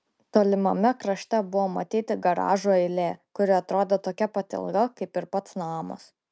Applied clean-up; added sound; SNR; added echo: none; none; none; none.